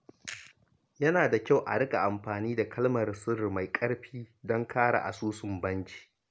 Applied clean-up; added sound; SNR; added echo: none; none; none; none.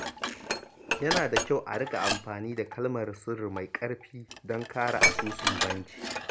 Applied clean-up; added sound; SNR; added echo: none; Dishes, pots, and pans; 0 dB; none.